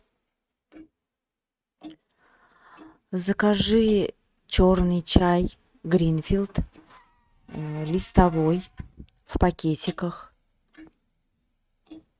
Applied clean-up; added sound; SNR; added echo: neural mask model RNNoise.